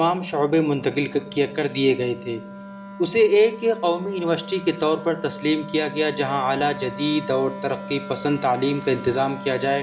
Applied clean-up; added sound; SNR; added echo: none; Wind instrument, woodwind instrument; 14 dB; reverberation time 1.3 s.